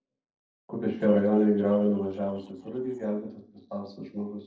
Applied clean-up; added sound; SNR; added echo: neural separator model SepFormer DNS4.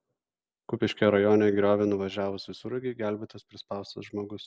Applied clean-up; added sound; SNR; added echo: none; none; none; none.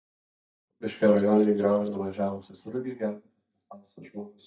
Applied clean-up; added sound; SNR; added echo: neural mask model DeepFilterNet 3.